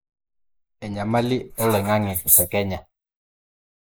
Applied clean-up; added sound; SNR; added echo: neural mask model Resemble Enhance denoiser.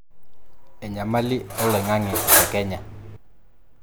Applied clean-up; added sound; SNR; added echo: none; Cutlery, silverware; -3 dB; none.